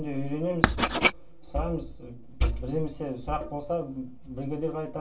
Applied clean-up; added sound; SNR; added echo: none; Writing; -3 dB; reverberation time 0.2 s.